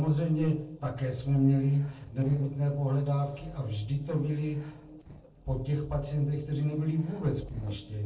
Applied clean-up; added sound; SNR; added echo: neural separator model SepFormer DNS4.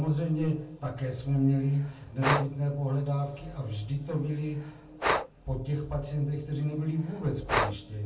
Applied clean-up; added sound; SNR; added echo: none; Breathing; 6 dB; reverberation time 0.3 s.